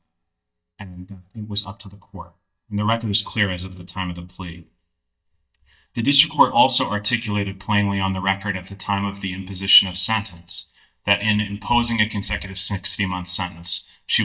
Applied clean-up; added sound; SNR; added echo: neural mask model DeepFilterNet 3.